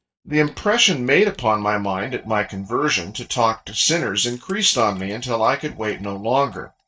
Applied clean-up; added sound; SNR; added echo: neural mask model DeepFilterNet 3.